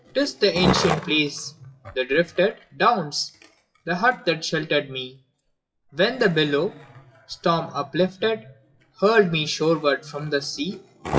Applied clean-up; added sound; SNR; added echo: classical method WPE with log-MMSE.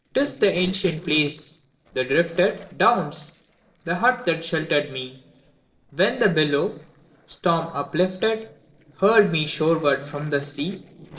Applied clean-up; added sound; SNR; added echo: neural separator model SepFormer DNS4.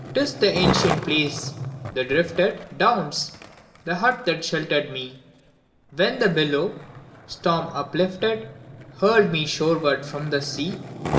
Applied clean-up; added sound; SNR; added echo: none; Skateboard; 9 dB; reverberation time 0.8 s.